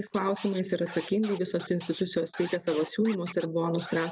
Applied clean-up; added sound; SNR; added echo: none; Scratching (performance technique); 17 dB; none.